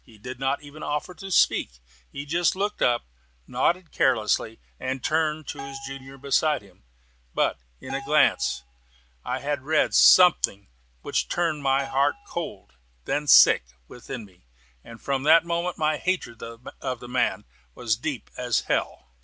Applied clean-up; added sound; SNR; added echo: none; Bell; 16 dB; none.